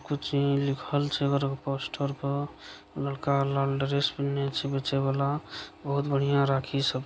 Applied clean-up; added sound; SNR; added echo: none; none; none; none.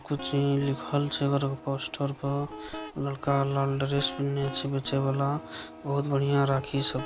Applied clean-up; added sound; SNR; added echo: none; Guitar; 15 dB; none.